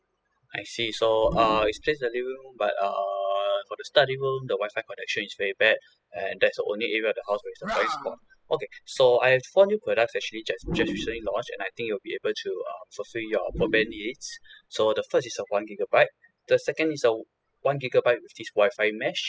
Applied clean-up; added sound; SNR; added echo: classical method spectral subtraction.